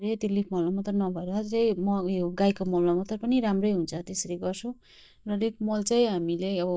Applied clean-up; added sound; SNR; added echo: neural mask model DeepFilterNet 3.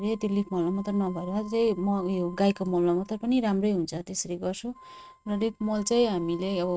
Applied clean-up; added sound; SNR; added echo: neural mask model RNNoise.